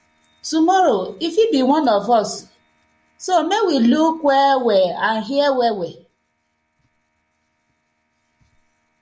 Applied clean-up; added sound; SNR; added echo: none; none; none; none.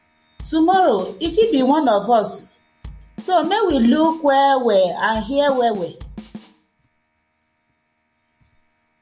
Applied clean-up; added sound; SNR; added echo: none; Drum kit; 19 dB; none.